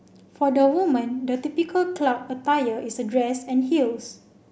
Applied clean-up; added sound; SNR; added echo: none; none; none; none.